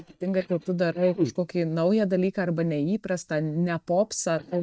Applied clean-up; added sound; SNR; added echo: neural mask model DeepFilterNet 3.